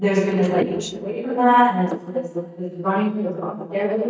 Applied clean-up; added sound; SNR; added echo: neural mask model DeepFilterNet 3.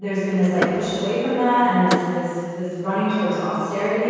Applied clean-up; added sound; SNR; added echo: none; Door / Car; 11 dB; reverberation time 2.2 s.